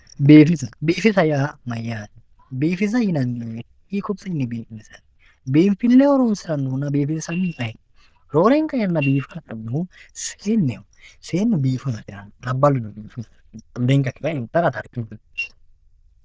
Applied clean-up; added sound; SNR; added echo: neural diffusion model UNIVERSE++.